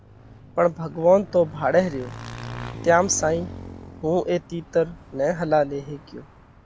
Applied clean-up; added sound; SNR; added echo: none; Motorcycle / Engine; 15 dB; none.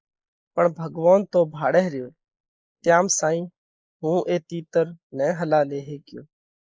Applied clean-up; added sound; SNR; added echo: neural mask model Resemble Enhance denoiser.